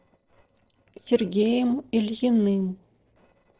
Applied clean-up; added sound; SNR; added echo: neural separator model SepFormer DNS4.